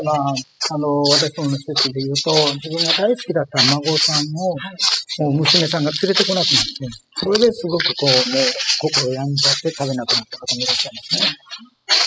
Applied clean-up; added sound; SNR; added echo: classical method spectral subtraction.